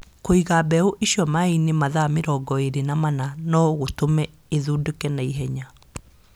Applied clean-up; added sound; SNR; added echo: none; none; none; none.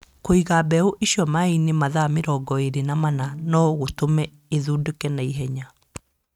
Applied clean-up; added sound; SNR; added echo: neural mask model RNNoise.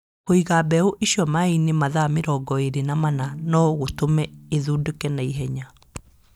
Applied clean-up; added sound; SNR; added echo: neural mask model DeepFilterNet 3.